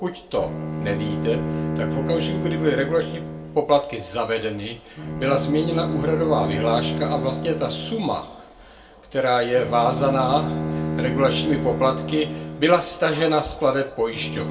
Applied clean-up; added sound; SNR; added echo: none; Bowed string instrument; 5 dB; reverberation time 0.3 s.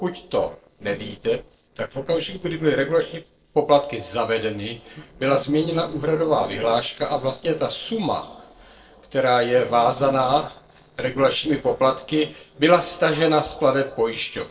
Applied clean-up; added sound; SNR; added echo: neural separator model SepFormer DNS4.